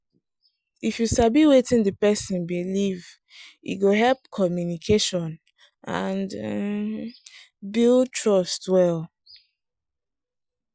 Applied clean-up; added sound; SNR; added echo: none; none; none; none.